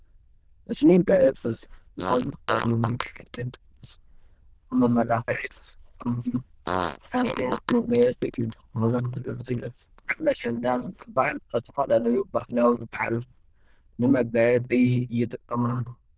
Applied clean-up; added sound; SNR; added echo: neural diffusion model UNIVERSE++.